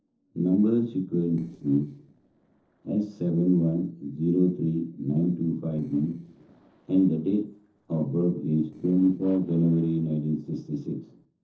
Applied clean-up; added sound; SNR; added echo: neural separator model SepFormer DNS4.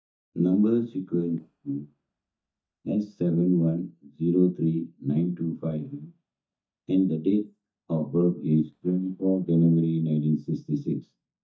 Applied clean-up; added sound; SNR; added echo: neural mask model DeepFilterNet 3.